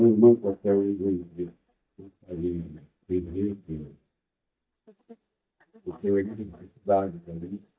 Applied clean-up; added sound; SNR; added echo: neural mask model DeepFilterNet 3.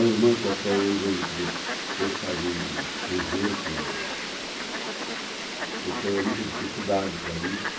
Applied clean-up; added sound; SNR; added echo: none; Fowl; 3 dB; none.